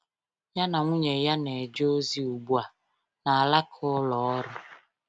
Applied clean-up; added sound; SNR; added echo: none; none; none; none.